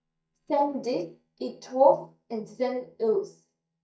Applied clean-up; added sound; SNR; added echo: neural mask model DeepFilterNet 3.